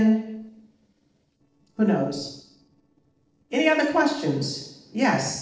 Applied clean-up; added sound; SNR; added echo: neural separator model SepFormer DNS4.